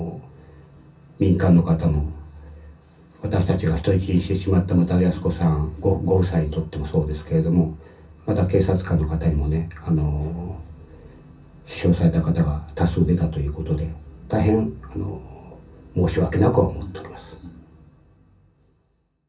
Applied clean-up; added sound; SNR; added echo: none; none; none; reverberation time 0.3 s.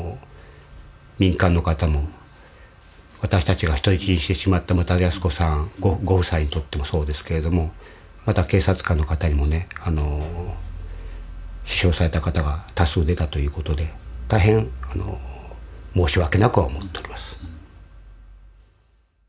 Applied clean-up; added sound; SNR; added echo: none; none; none; none.